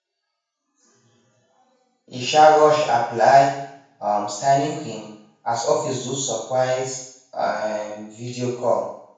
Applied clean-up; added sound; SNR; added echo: none; none; none; reverberation time 0.7 s.